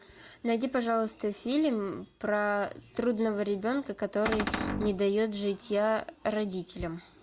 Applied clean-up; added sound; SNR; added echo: none; Cupboard open or close; 2 dB; none.